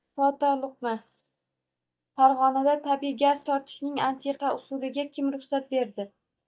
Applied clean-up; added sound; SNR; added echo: neural mask model DeepFilterNet 3.